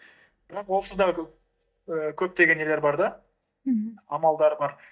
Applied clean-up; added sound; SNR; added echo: neural mask model DeepFilterNet 3.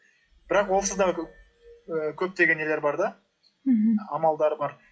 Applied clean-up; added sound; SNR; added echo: classical method WPE with log-MMSE.